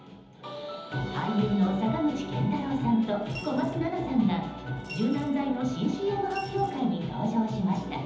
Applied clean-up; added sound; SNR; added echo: none; Coin (dropping) / Glass; 19 dB; reverberation time 1.3 s.